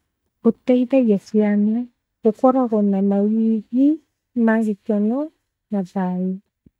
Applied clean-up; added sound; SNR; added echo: neural mask model DeepFilterNet 3.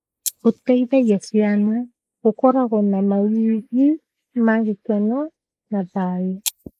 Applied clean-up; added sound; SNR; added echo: neural mask model Resemble Enhance denoiser.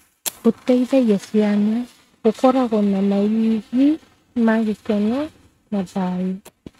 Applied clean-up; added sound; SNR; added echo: neural mask model RNNoise.